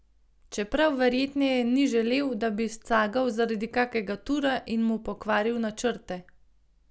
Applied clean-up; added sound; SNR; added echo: none; none; none; none.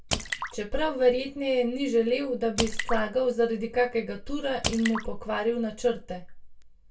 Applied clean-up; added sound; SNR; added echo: none; Drip / Splash, splatter; 10 dB; reverberation time 0.2 s.